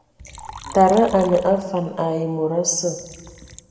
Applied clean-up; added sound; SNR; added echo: none; Liquid; 19 dB; reverberation time 1.4 s.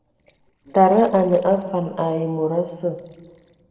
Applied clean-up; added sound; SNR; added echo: neural separator model SepFormer DNS4.